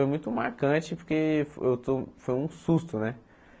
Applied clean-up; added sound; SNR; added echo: none; none; none; none.